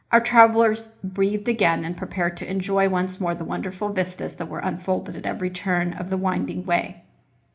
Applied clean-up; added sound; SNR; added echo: none; none; none; reverberation time 0.4 s.